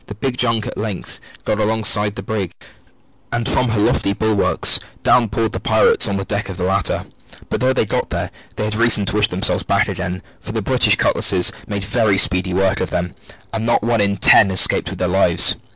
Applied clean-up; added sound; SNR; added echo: none; none; none; none.